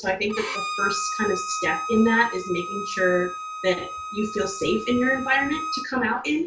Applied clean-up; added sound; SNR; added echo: none; Bowed string instrument; 8 dB; reverberation time 0.2 s.